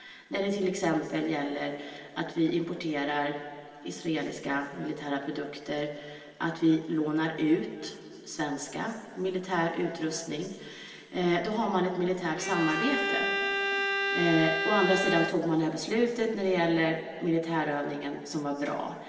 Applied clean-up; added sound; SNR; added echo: none; Bowed string instrument; 1 dB; reverberation time 2.3 s.